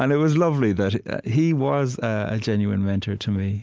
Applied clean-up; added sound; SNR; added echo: none; none; none; none.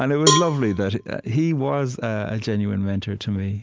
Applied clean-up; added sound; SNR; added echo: none; Cowbell; 4 dB; none.